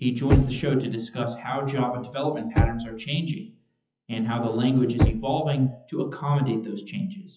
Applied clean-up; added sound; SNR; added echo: classical method WPE with log-MMSE.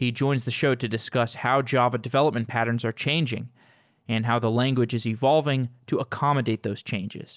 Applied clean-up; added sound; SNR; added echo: none; none; none; none.